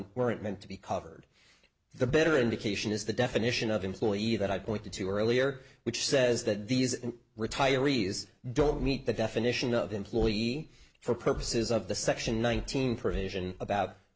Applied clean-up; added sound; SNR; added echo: none; none; none; none.